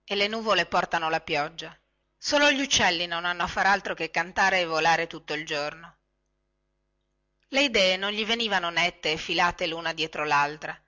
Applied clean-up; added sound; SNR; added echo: none; none; none; none.